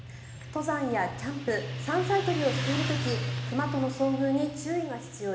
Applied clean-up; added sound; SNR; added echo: none; Motorcycle; 5 dB; reverberation time 1.1 s.